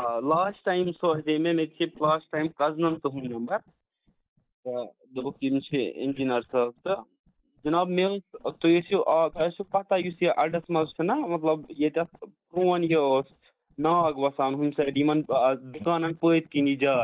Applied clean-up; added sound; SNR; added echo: neural mask model DeepFilterNet 3.